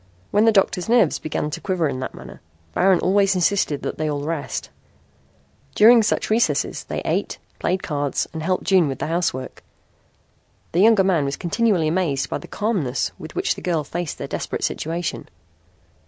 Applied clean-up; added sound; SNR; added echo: none; none; none; none.